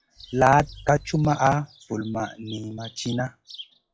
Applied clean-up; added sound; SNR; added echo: classical method log-MMSE.